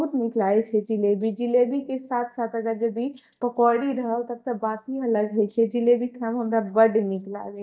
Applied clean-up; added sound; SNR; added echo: neural mask model DeepFilterNet 3.